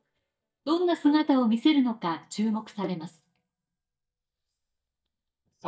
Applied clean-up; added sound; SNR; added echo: neural mask model DeepFilterNet 3.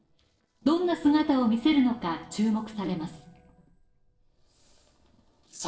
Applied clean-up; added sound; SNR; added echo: neural separator model SepFormer DNS4.